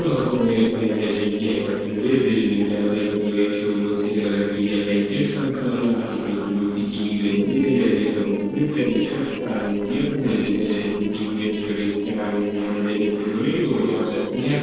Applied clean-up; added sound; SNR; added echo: neural separator model SepFormer DNS4.